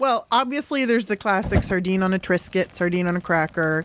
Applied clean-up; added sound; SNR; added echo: none; Fire; 11 dB; none.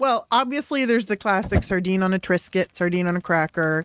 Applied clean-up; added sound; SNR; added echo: neural mask model RNNoise.